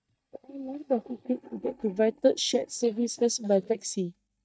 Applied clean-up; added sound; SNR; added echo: neural mask model DeepFilterNet 3.